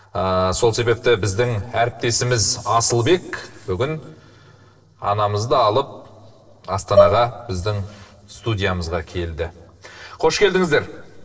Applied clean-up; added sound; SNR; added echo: neural separator model SepFormer DNS4.